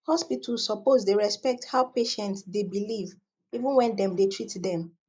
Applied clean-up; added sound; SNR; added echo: neural mask model Resemble Enhance denoiser.